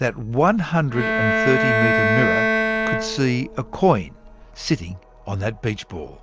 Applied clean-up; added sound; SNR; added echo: none; Bowed string instrument; -1 dB; none.